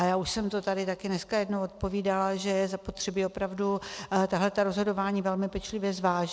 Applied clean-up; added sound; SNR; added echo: none; none; none; none.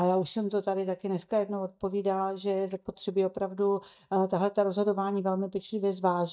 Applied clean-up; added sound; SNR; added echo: neural mask model DeepFilterNet 3.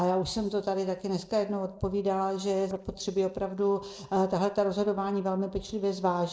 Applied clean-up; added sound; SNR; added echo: neural separator model SepFormer DNS4.